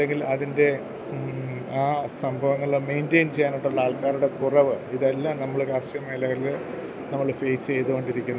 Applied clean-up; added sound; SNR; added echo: none; none; none; none.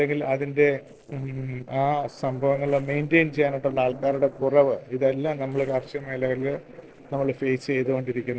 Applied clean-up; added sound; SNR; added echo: neural separator model SepFormer DNS4.